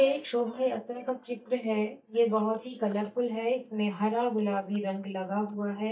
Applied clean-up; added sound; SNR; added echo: neural mask model DeepFilterNet 3.